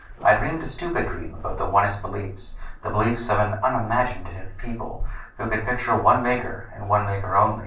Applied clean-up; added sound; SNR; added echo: neural separator model SepFormer DNS4.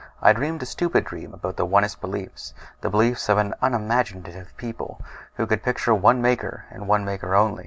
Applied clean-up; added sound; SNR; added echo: none; none; none; none.